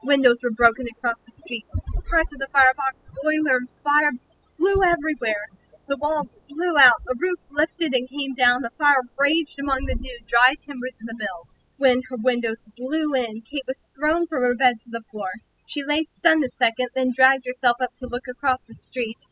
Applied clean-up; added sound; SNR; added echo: classical method spectral subtraction.